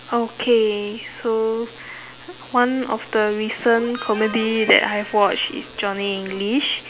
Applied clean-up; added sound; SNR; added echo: none; Harmonica; 15 dB; none.